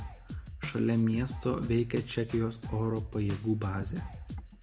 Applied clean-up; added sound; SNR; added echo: none; Drum kit; 10 dB; none.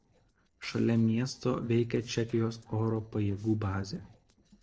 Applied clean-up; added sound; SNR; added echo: neural separator model SepFormer DNS4.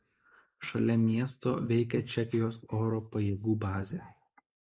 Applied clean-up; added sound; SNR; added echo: neural mask model Resemble Enhance denoiser.